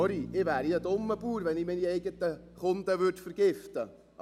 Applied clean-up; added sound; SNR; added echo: none; Bass guitar; 16 dB; none.